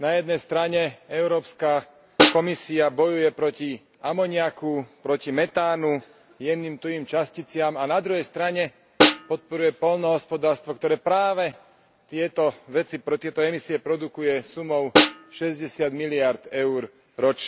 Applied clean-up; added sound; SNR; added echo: none; Snare drum; 0 dB; none.